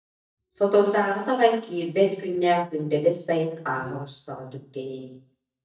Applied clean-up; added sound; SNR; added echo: neural mask model DeepFilterNet 3.